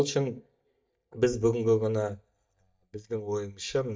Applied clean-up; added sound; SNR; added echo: neural mask model DeepFilterNet 3.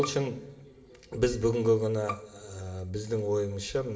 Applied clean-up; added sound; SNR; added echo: none; Bowed string instrument; 16 dB; reverberation time 0.5 s.